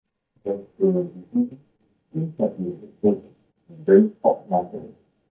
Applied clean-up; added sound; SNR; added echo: neural mask model DeepFilterNet 3.